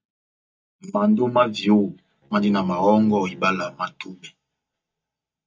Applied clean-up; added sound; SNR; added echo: neural mask model DeepFilterNet 3.